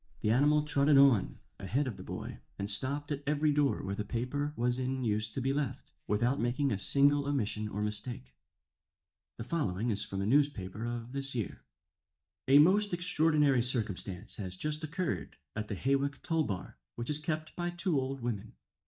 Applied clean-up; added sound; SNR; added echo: neural mask model DeepFilterNet 3.